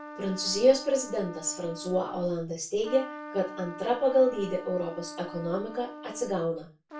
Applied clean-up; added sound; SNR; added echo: none; Trumpet; 14 dB; reverberation time 0.2 s.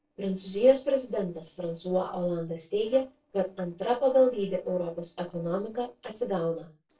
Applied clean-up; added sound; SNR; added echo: neural separator model SepFormer DNS4.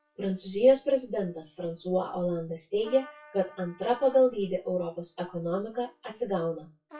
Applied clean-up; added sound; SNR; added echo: classical method WPE with log-MMSE.